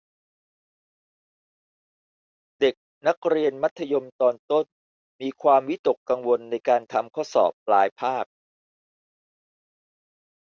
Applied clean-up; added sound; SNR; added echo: none; none; none; none.